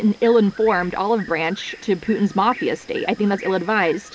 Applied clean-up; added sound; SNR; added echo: none; Bird; 19 dB; none.